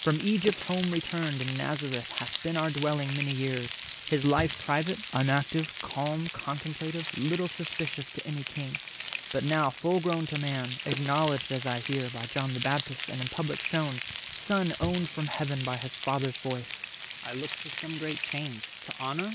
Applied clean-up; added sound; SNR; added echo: none; Frying (food); 7 dB; none.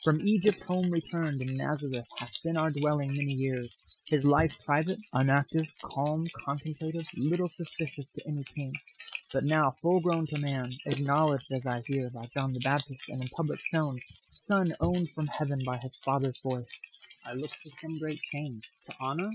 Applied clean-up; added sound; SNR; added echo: classical method Wiener filter.